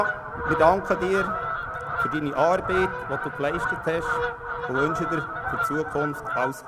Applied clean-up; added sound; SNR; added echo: none; Fowl; 2 dB; none.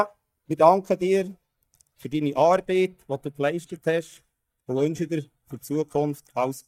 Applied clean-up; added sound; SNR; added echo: neural mask model DeepFilterNet 3.